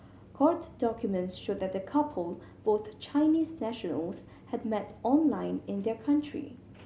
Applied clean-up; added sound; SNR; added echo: none; none; none; none.